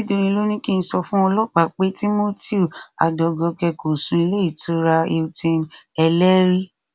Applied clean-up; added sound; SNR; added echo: none; none; none; none.